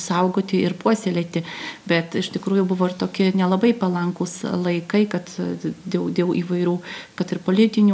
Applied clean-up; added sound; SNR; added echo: none; none; none; none.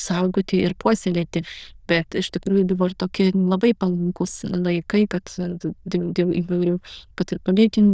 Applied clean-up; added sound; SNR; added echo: neural diffusion model UNIVERSE++.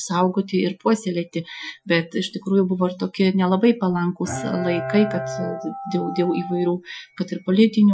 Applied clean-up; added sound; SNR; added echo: classical method Wiener filter.